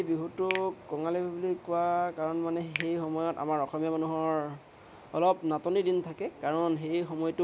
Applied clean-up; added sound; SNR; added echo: none; Finger snapping; 15 dB; none.